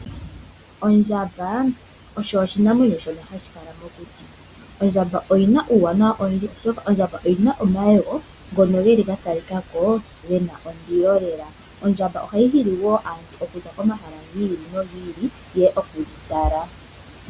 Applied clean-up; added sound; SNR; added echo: none; none; none; none.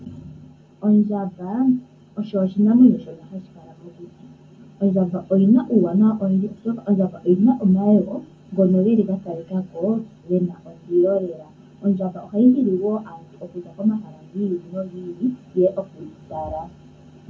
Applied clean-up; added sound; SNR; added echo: none; none; none; reverberation time 0.3 s.